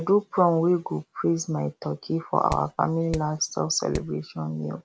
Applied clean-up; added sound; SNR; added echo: none; Hammer; 10 dB; none.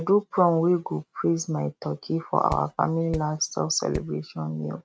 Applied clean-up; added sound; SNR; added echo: neural mask model RNNoise.